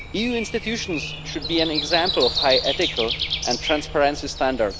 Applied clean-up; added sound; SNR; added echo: none; Breathing; 4 dB; none.